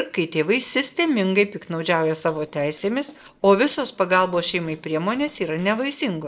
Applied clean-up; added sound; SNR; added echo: neural separator model SepFormer DNS4.